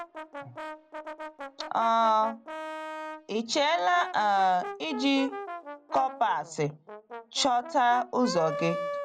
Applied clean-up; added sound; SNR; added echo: none; Brass instrument; 10 dB; none.